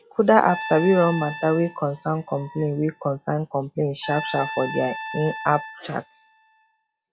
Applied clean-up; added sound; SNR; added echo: classical method log-MMSE.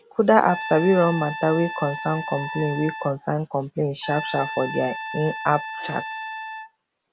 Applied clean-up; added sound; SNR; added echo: none; Trumpet; 10 dB; none.